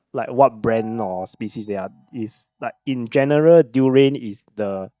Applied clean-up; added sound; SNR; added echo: neural mask model DeepFilterNet 3.